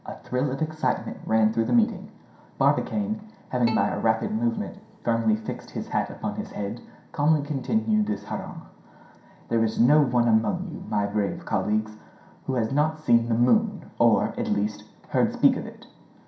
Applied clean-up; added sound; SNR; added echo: none; Bowed string instrument; 17 dB; reverberation time 0.5 s.